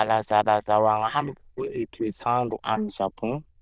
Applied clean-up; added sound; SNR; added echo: neural diffusion model UNIVERSE++.